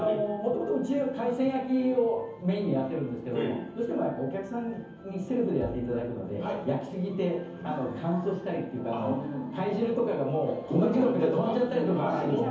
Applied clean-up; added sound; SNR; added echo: none; Bowed string instrument; 16 dB; reverberation time 0.7 s.